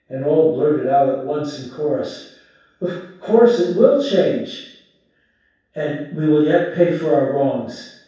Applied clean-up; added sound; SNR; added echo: none; none; none; reverberation time 0.7 s.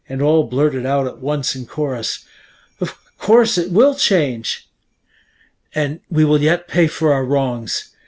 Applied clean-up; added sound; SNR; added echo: none; none; none; none.